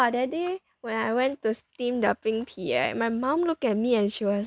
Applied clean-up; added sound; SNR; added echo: none; none; none; none.